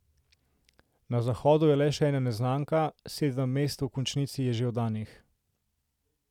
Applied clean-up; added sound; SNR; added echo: none; none; none; none.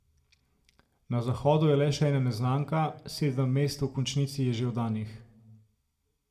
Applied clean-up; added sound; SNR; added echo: none; none; none; reverberation time 0.6 s.